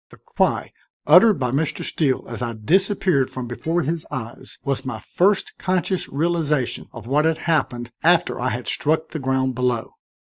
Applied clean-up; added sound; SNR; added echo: neural mask model DeepFilterNet 3.